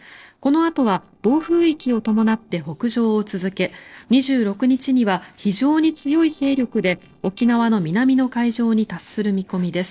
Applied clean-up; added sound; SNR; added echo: neural separator model SepFormer DNS4.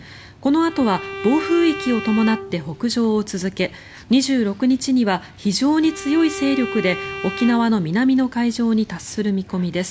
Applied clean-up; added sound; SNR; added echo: none; Bowed string instrument; 12 dB; none.